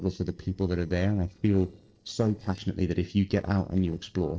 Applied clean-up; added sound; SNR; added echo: neural separator model SepFormer DNS4.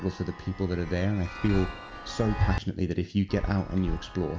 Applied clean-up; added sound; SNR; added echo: none; Chime; 6 dB; reverberation time 0.5 s.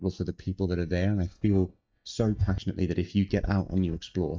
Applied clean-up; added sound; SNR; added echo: neural mask model DeepFilterNet 3.